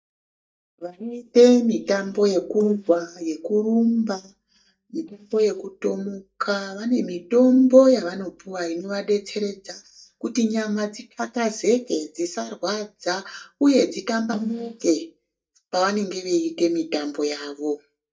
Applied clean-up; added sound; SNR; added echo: neural mask model DeepFilterNet 3.